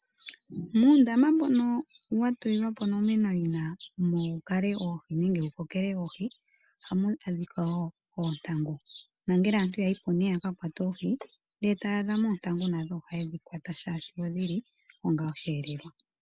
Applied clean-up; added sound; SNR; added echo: none; none; none; none.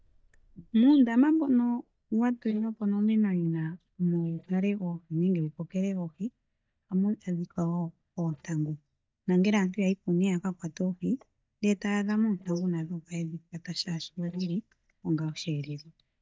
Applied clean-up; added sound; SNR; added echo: neural mask model DeepFilterNet 3.